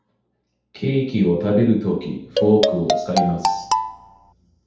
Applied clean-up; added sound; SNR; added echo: none; Marimba, xylophone; 0 dB; reverberation time 0.8 s.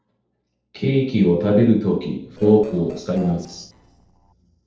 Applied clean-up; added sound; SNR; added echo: neural separator model SepFormer DNS4.